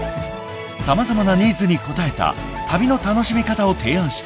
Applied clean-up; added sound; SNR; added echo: none; none; none; none.